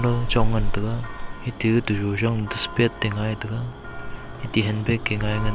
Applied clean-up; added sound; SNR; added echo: none; Church bell; 3 dB; none.